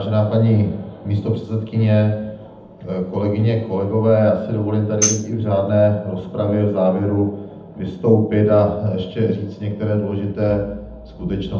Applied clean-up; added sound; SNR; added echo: none; Tambourine; 7 dB; reverberation time 0.8 s.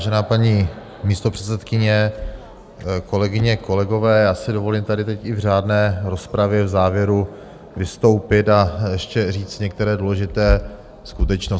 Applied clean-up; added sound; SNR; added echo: none; none; none; none.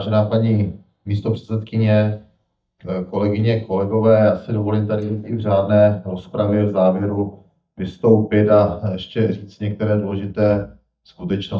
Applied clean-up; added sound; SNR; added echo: neural mask model DeepFilterNet 3.